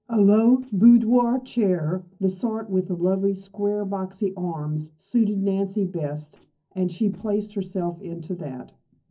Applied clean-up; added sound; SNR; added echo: neural separator model SepFormer DNS4.